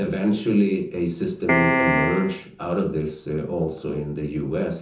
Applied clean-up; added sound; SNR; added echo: none; Piano; -3 dB; reverberation time 0.6 s.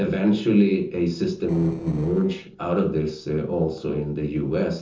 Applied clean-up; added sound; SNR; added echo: neural separator model SepFormer DNS4.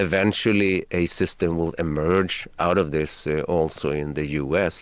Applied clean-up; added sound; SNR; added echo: none; none; none; none.